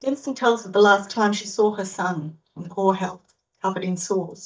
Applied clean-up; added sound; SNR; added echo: neural mask model DeepFilterNet 3.